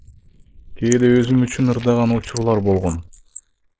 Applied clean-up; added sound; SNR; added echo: neural mask model Resemble Enhance denoiser.